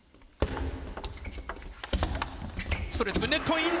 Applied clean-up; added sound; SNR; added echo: none; none; none; none.